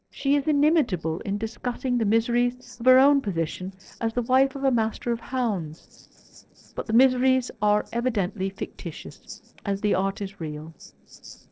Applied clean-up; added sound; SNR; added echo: neural separator model SepFormer DNS4.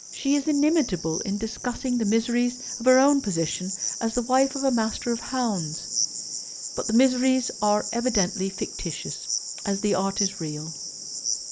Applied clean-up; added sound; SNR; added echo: neural mask model Resemble Enhance denoiser.